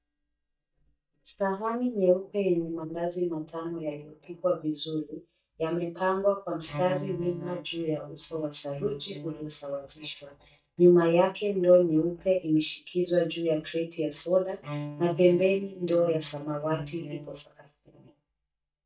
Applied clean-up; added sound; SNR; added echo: neural mask model DeepFilterNet 3.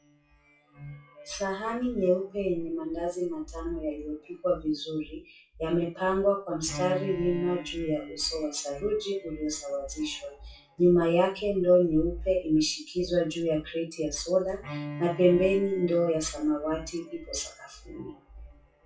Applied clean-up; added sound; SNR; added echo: classical method WPE with log-MMSE.